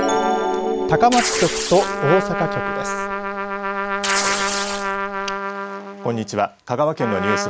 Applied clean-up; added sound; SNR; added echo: none; Tearing + Trumpet; 2 dB; none.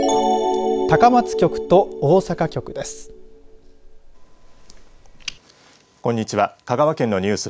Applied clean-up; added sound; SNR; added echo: none; none; none; none.